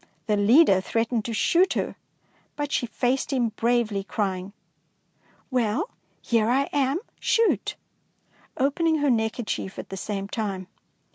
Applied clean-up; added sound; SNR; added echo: none; none; none; none.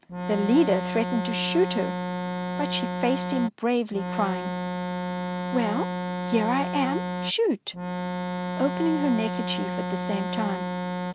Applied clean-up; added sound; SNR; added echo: none; Organ; 2 dB; none.